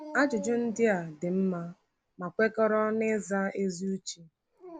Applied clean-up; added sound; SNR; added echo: none; Dog; 19 dB; none.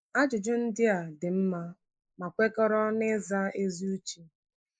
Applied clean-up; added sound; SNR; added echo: neural mask model Resemble Enhance denoiser.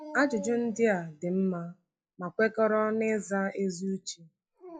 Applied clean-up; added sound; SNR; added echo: classical method log-MMSE.